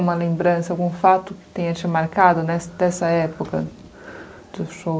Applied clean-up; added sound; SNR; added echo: none; none; none; none.